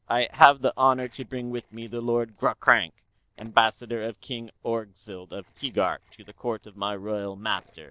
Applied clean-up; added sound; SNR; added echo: neural separator model SepFormer DNS4.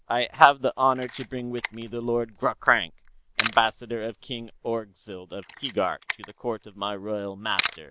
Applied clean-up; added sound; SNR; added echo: neural mask model Resemble Enhance denoiser.